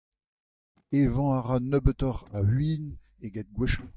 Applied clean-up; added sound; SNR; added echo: neural mask model DeepFilterNet 3.